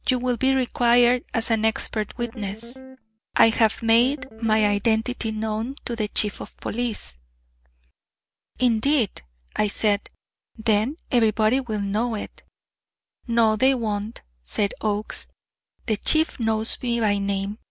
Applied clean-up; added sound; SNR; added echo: none; Guitar; 15 dB; none.